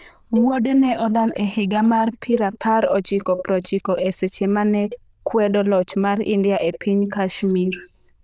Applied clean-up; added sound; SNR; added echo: neural diffusion model UNIVERSE++.